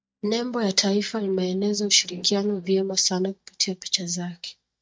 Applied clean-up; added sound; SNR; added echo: neural mask model DeepFilterNet 3.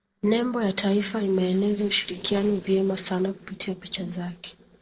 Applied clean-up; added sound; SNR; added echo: neural separator model SepFormer DNS4.